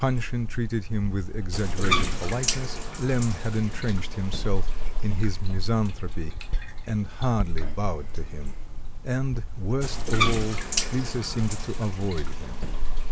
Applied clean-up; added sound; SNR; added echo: none; Bathtub (filling or washing); -5 dB; none.